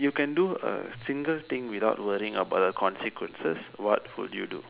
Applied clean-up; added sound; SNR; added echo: none; none; none; none.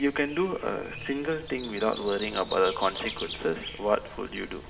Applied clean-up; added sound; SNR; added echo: none; Breathing; 12 dB; reverberation time 1.4 s.